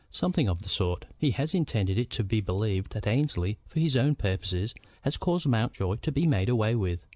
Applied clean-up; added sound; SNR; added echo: none; none; none; none.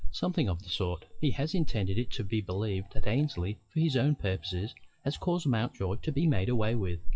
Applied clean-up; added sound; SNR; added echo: classical method WPE with log-MMSE.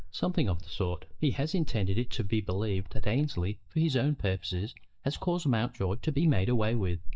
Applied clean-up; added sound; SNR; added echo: neural mask model DeepFilterNet 3.